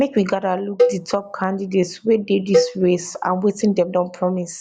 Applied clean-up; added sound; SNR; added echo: none; Cowbell; 4 dB; none.